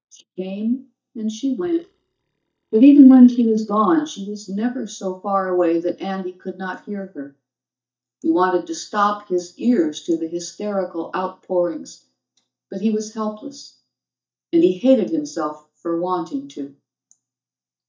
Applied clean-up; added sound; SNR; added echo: neural mask model DeepFilterNet 3.